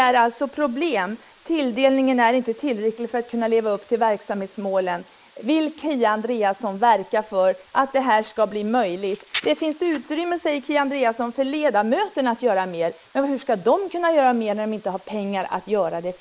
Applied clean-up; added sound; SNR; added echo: neural mask model Resemble Enhance denoiser.